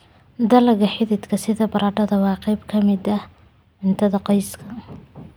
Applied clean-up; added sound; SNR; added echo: none; none; none; none.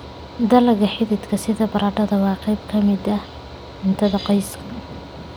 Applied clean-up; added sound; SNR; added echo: none; Mechanical fan; 16 dB; none.